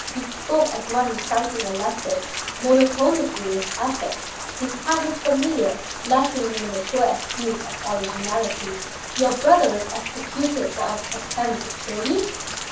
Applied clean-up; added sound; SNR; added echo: none; Rain; 8 dB; reverberation time 0.6 s.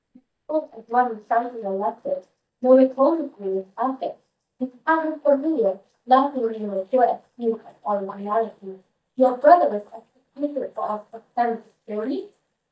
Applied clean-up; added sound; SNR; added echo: neural mask model DeepFilterNet 3.